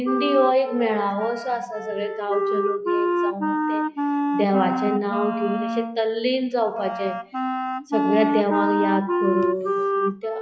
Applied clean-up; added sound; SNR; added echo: classical method log-MMSE.